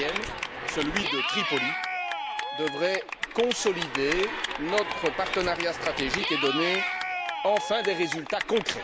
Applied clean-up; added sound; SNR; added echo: none; Cheering / Clapping; 2 dB; none.